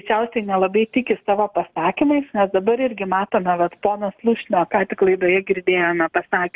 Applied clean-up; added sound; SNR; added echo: none; none; none; none.